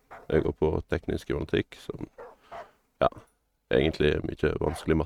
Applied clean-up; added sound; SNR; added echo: neural mask model RNNoise.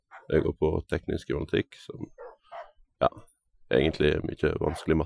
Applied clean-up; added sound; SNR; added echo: classical method Wiener filter.